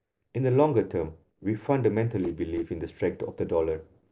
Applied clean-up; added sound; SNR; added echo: neural separator model SepFormer DNS4.